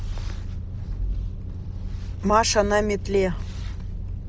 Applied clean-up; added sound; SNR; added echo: none; none; none; none.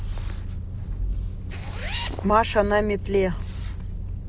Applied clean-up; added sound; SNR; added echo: none; Zipper (clothing); 11 dB; none.